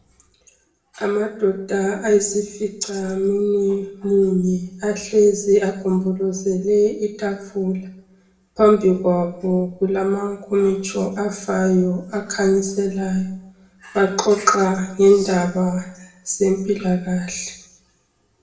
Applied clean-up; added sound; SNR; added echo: none; none; none; reverberation time 0.7 s.